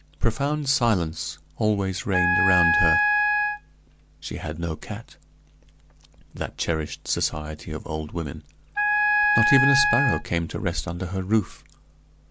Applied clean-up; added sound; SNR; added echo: none; Wind instrument, woodwind instrument; -3 dB; none.